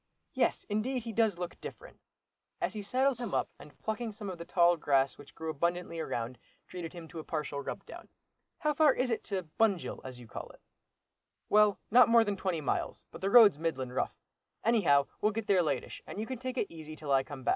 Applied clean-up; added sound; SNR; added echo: neural mask model Resemble Enhance denoiser.